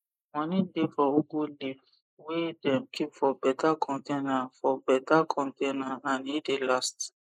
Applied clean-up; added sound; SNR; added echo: neural mask model Resemble Enhance denoiser.